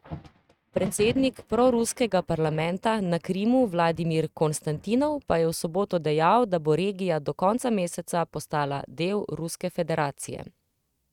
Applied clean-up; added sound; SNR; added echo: neural mask model RNNoise.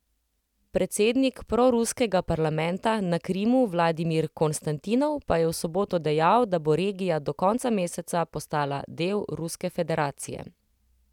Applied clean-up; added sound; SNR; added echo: none; none; none; none.